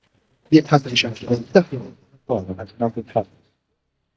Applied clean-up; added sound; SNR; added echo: neural mask model DeepFilterNet 3.